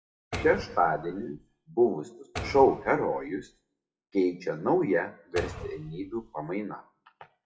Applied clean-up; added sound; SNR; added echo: classical method WPE with log-MMSE.